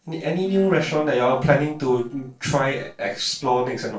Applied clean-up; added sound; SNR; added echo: neural separator model SepFormer DNS4.